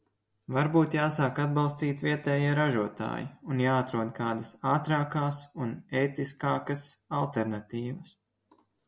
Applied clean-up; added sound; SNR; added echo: none; none; none; none.